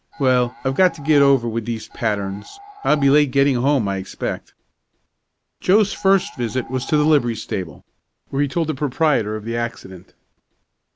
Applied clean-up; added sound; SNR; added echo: none; Animal; 19 dB; none.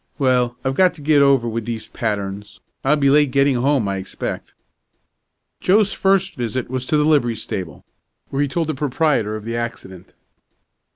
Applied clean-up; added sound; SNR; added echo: none; none; none; none.